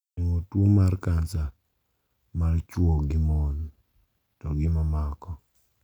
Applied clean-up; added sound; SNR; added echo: none; none; none; none.